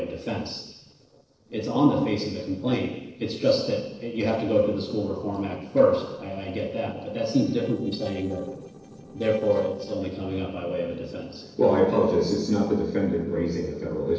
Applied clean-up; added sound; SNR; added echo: neural separator model SepFormer DNS4.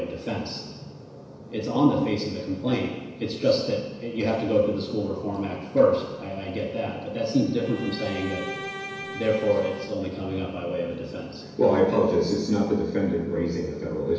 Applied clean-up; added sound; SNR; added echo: none; Bowed string instrument; 11 dB; reverberation time 1.0 s.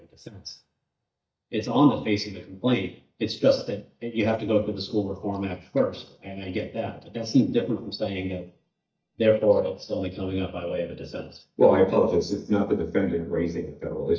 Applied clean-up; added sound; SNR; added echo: neural mask model DeepFilterNet 3.